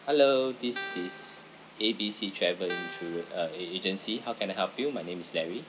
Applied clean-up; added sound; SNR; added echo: none; Guitar; 10 dB; none.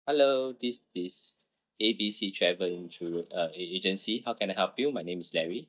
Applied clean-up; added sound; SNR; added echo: neural mask model DeepFilterNet 3.